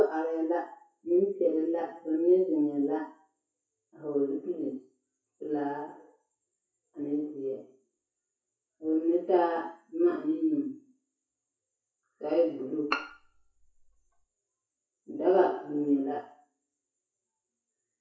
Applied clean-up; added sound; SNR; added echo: classical method WPE with log-MMSE.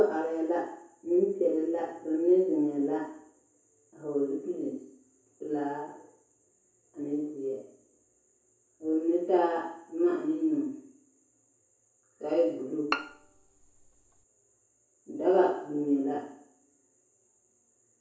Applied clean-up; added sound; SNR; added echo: none; Bowed string instrument; 8 dB; reverberation time 0.6 s.